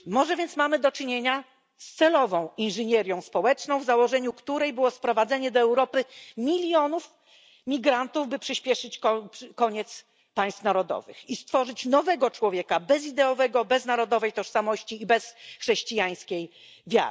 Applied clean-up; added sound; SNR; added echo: none; none; none; none.